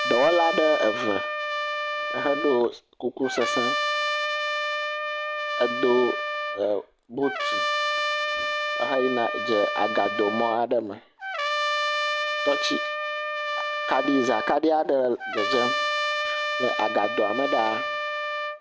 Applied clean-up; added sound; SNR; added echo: none; Trumpet; 1 dB; none.